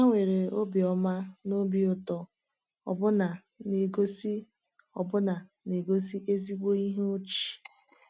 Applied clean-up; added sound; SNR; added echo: none; none; none; none.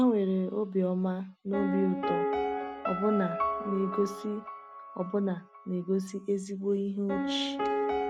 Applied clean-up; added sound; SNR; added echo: none; Piano; 4 dB; none.